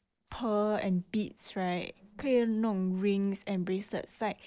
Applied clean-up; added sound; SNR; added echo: neural separator model SepFormer DNS4.